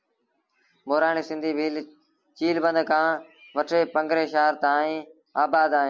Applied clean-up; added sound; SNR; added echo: none; none; none; none.